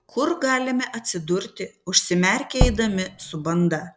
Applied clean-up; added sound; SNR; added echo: none; Tap / Bass drum; 1 dB; none.